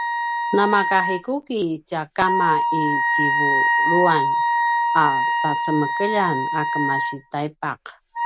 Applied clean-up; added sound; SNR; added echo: none; Wind instrument, woodwind instrument; -2 dB; none.